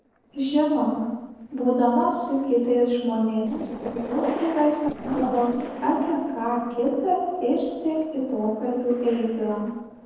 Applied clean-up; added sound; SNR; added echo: neural separator model SepFormer DNS4.